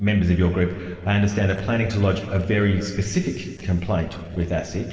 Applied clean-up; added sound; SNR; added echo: neural separator model SepFormer DNS4.